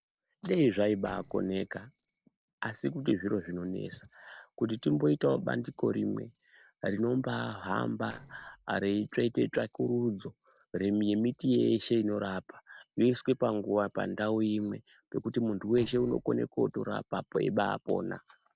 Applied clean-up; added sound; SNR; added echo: neural separator model SepFormer DNS4.